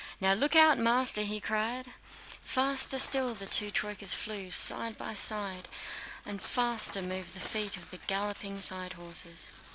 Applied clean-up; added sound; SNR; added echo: none; Tearing; 19 dB; none.